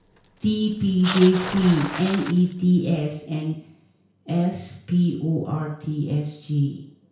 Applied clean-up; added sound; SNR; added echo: none; Bicycle; 15 dB; reverberation time 0.5 s.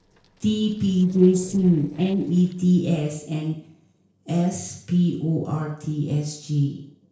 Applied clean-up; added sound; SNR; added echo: neural separator model SepFormer DNS4.